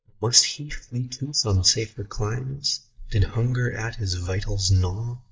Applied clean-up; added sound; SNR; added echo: neural mask model DeepFilterNet 3.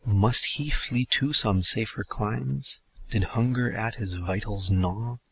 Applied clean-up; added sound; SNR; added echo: none; none; none; none.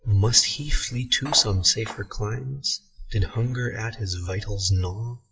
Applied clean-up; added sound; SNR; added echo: classical method WPE with log-MMSE.